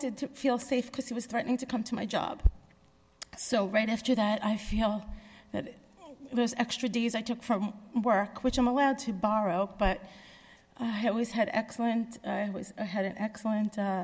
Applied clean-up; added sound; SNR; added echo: none; none; none; none.